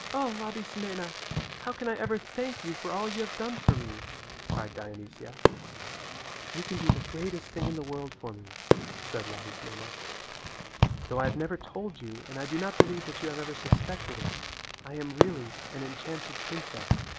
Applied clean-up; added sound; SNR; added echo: none; Fireworks; -4 dB; none.